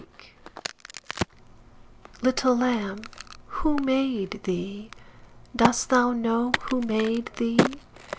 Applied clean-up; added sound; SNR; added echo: none; Crack; 7 dB; none.